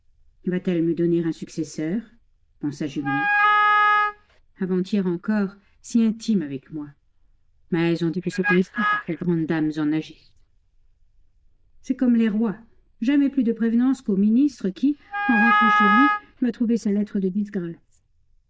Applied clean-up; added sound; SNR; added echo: neural diffusion model UNIVERSE++.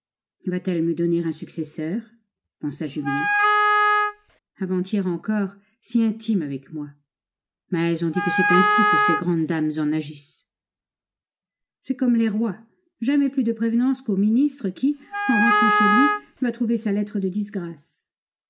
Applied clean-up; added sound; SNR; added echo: none; Wind instrument, woodwind instrument; -4 dB; none.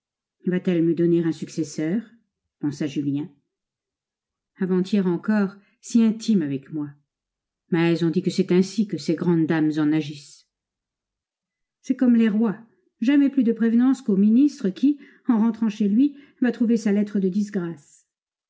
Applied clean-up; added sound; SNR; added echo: none; none; none; none.